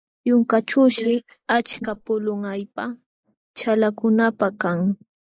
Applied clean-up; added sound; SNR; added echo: neural mask model Resemble Enhance denoiser.